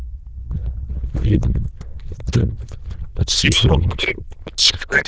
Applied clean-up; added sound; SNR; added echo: neural diffusion model UNIVERSE++.